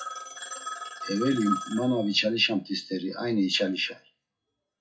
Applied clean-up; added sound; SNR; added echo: classical method WPE with log-MMSE.